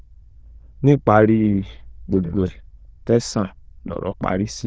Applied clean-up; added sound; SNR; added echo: neural diffusion model UNIVERSE++.